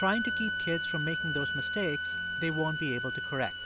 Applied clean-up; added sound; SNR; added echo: none; Bowed string instrument; 0 dB; none.